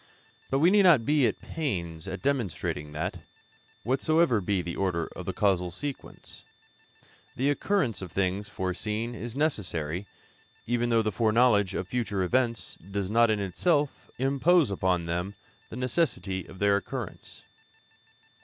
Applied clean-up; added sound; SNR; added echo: none; none; none; none.